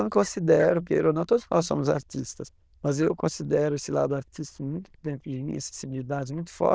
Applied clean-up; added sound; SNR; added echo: neural diffusion model UNIVERSE++.